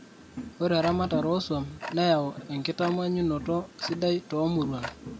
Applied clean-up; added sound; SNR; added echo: none; Tick-tock; 12 dB; none.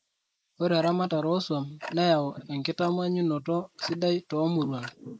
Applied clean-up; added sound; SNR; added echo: neural mask model Resemble Enhance denoiser.